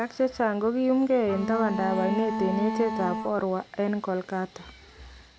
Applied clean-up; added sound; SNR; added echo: none; Bowed string instrument; 4 dB; none.